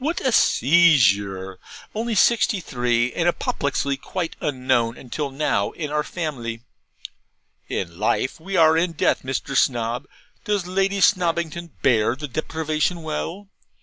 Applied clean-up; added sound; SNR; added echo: none; Brass instrument; 20 dB; none.